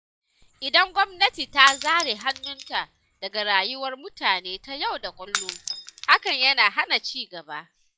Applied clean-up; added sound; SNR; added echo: classical method log-MMSE.